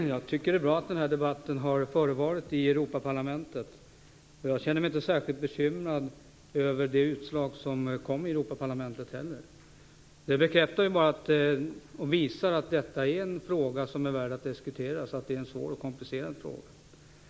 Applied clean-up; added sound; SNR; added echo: none; none; none; none.